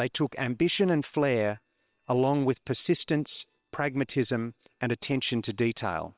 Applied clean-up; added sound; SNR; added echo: neural separator model SepFormer WHAM!.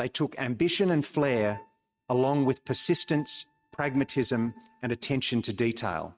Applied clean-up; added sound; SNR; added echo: neural mask model RNNoise.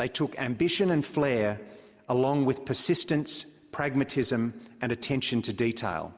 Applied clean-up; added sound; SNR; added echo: none; none; none; none.